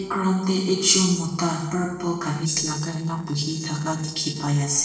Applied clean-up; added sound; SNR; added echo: neural separator model SepFormer DNS4.